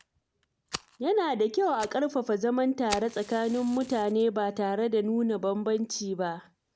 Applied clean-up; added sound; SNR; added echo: none; Fire; 19 dB; none.